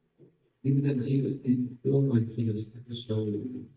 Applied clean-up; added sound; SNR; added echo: neural mask model DeepFilterNet 3.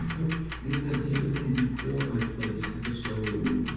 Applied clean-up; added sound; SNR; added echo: none; Tick-tock; 8 dB; reverberation time 1.2 s.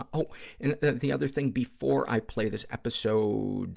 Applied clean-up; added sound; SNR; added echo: none; none; none; none.